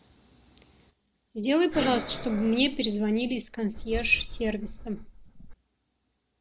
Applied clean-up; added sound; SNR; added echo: none; Breathing; 8 dB; none.